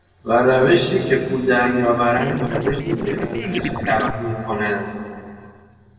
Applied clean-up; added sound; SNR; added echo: neural separator model SepFormer DNS4.